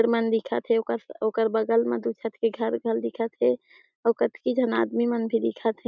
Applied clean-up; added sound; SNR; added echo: none; none; none; none.